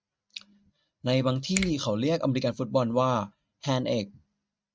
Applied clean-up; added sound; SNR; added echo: neural mask model RNNoise.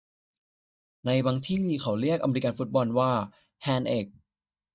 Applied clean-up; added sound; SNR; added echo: neural mask model DeepFilterNet 3.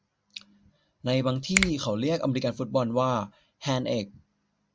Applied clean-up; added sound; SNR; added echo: none; Finger snapping; 4 dB; none.